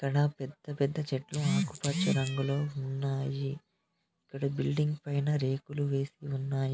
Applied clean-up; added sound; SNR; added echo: none; Cat; 16 dB; none.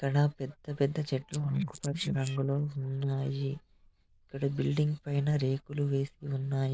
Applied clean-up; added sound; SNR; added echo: neural diffusion model UNIVERSE++.